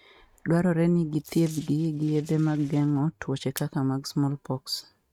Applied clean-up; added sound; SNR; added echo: neural mask model RNNoise.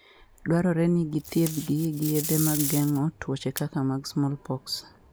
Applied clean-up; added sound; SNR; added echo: none; Packing tape, duct tape; 9 dB; none.